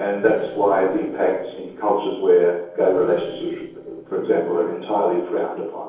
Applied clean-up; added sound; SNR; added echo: neural separator model SepFormer DNS4.